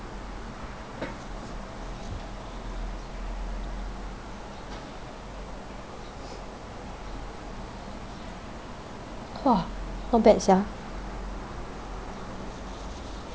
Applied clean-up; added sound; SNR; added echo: none; none; none; none.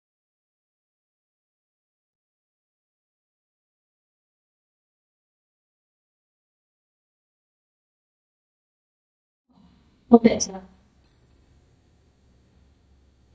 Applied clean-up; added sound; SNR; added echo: neural mask model DeepFilterNet 3.